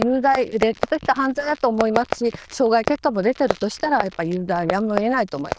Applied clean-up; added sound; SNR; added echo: neural diffusion model UNIVERSE++.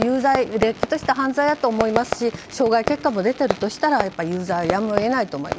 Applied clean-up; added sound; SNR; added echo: none; Fireworks; 8 dB; none.